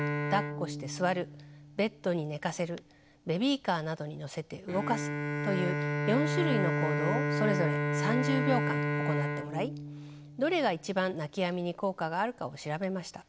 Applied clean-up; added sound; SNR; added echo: none; Bowed string instrument; 1 dB; none.